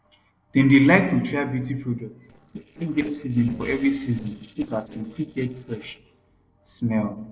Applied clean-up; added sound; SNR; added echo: neural separator model SepFormer DNS4.